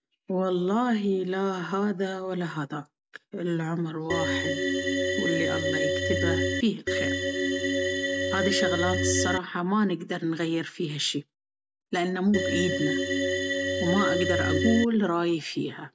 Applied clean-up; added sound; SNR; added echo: none; Organ; -2 dB; none.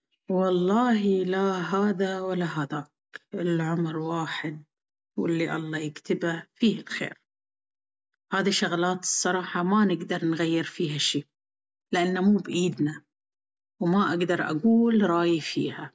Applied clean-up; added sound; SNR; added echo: none; none; none; none.